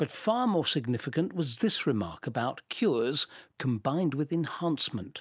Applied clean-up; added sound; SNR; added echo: none; none; none; none.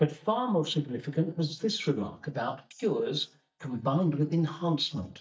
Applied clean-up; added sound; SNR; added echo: neural mask model DeepFilterNet 3.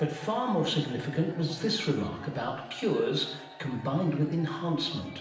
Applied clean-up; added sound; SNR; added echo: none; Crowd / Cheering; 18 dB; reverberation time 0.8 s.